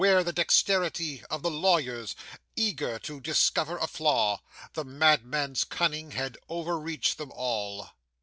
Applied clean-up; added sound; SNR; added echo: none; none; none; none.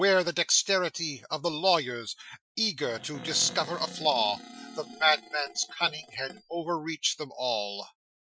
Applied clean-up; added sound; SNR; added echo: classical method Wiener filter.